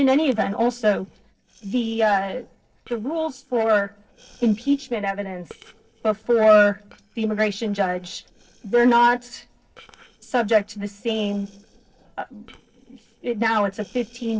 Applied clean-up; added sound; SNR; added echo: neural separator model SepFormer DNS4.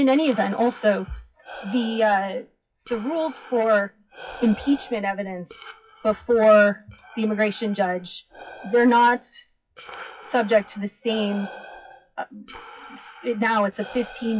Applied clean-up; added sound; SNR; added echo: classical method WPE with log-MMSE.